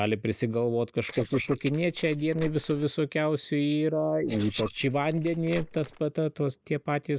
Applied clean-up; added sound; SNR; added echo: neural mask model Resemble Enhance denoiser.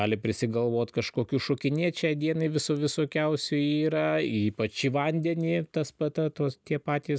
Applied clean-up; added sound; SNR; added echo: none; none; none; none.